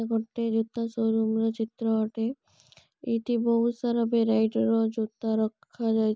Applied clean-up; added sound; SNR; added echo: none; none; none; none.